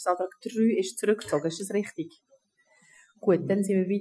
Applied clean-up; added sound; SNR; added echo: classical method Wiener filter.